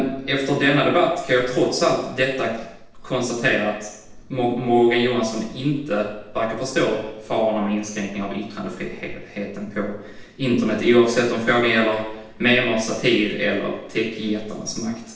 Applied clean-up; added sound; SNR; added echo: neural separator model SepFormer DNS4.